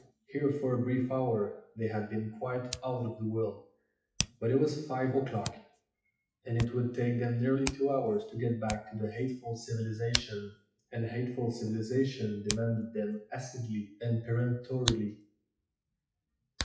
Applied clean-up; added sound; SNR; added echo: classical method WPE with log-MMSE.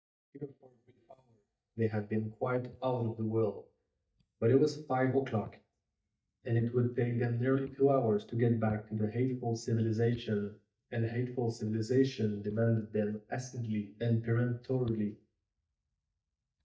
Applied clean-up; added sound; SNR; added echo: neural mask model DeepFilterNet 3.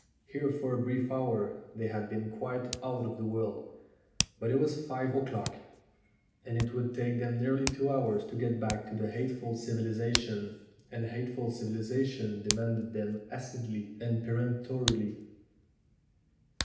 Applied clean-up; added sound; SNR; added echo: none; Hands; 10 dB; reverberation time 0.8 s.